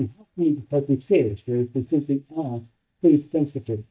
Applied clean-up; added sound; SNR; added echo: neural mask model DeepFilterNet 3.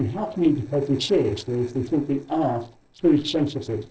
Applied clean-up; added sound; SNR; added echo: neural separator model SepFormer DNS4.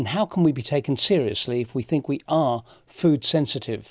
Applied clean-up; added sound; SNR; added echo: none; none; none; none.